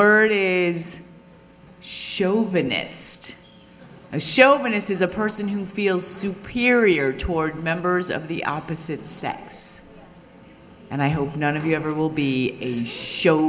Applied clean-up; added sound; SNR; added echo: none; none; none; none.